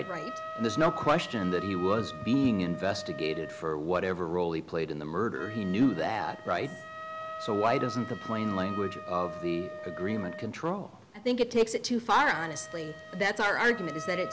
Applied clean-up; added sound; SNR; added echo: none; Wind instrument, woodwind instrument; 12 dB; none.